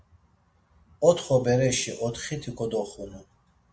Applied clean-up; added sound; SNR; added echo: none; none; none; none.